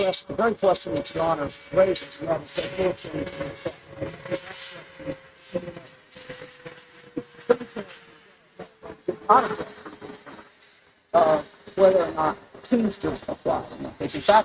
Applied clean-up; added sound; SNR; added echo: neural mask model RNNoise.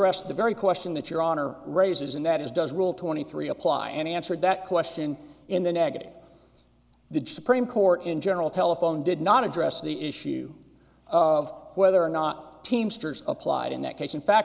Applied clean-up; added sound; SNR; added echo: none; none; none; none.